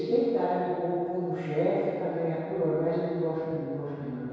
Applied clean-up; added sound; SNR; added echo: none; none; none; reverberation time 2.2 s.